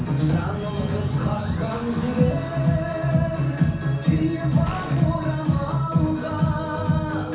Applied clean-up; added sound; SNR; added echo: none; Gunshot, gunfire; 14 dB; reverberation time 0.6 s.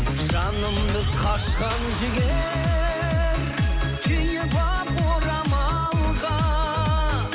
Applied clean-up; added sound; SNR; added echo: none; none; none; none.